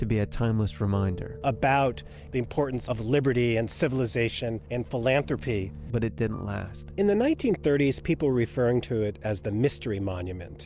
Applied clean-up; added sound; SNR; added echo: none; Bass guitar; 18 dB; none.